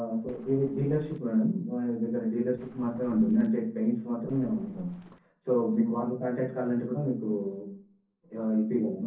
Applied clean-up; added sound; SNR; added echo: neural separator model SepFormer DNS4.